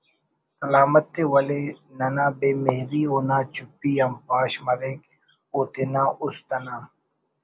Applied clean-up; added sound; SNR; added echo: none; none; none; none.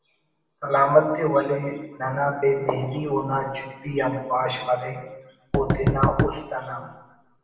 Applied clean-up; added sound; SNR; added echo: none; Knock; 1 dB; reverberation time 1.0 s.